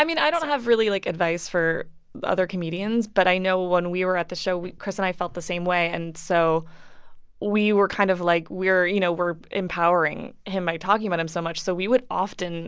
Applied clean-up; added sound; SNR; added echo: none; none; none; none.